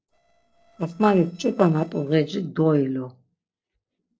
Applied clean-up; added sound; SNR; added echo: neural separator model SepFormer DNS4.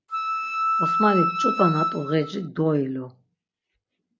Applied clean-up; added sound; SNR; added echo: none; Wind instrument, woodwind instrument; -1 dB; none.